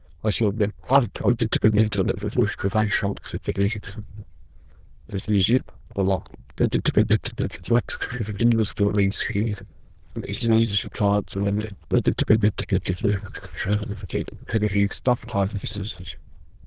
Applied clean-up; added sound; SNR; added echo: neural diffusion model UNIVERSE++.